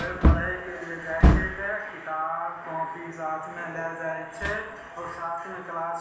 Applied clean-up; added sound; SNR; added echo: none; Wood; -4 dB; reverberation time 1.1 s.